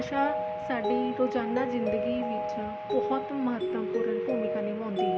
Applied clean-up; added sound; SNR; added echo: none; Mallet percussion; -1 dB; none.